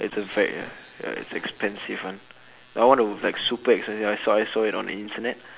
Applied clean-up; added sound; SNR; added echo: none; none; none; none.